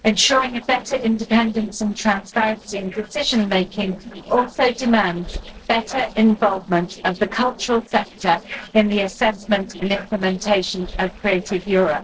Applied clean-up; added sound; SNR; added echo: neural separator model SepFormer DNS4.